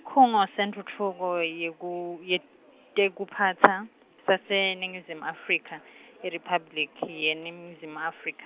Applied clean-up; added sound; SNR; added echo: none; none; none; none.